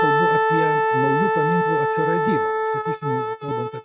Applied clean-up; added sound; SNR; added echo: neural mask model RNNoise.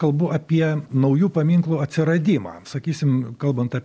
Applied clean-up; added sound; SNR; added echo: none; none; none; none.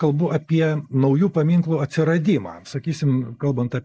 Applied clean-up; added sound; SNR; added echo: neural mask model Resemble Enhance denoiser.